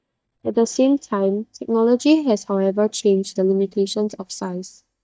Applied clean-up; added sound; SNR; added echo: neural mask model DeepFilterNet 3.